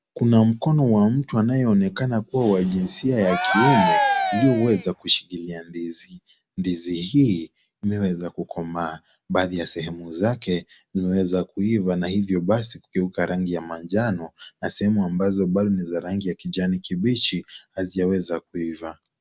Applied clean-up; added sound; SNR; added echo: none; Cheering; 1 dB; none.